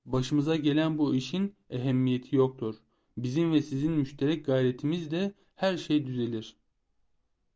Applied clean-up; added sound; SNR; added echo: none; none; none; none.